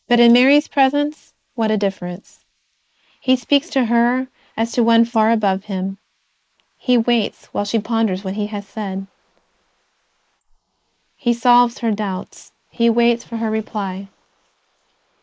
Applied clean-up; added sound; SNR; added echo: neural mask model Resemble Enhance denoiser.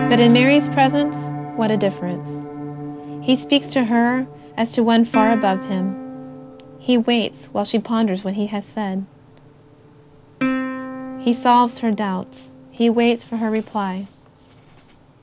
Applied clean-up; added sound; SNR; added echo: none; Plucked string instrument + Piano; 9 dB; none.